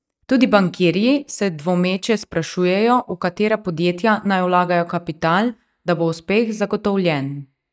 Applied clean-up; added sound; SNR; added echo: neural mask model DeepFilterNet 3.